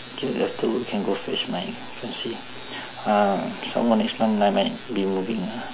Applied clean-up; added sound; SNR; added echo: none; none; none; none.